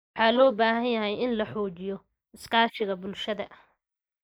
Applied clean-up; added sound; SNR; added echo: neural mask model Resemble Enhance denoiser.